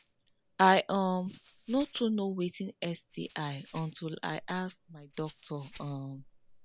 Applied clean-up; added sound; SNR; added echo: none; Rattle (instrument); -1 dB; none.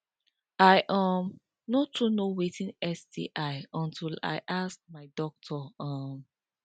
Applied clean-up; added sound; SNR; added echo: none; none; none; none.